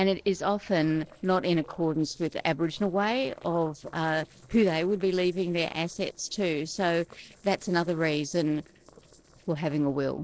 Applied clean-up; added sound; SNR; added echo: neural separator model SepFormer DNS4.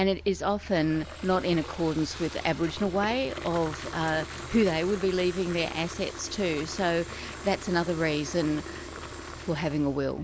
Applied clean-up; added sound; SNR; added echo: none; Fill (with liquid) / Water tap, faucet; 13 dB; none.